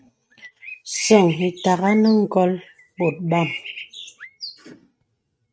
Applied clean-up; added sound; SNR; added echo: neural mask model RNNoise.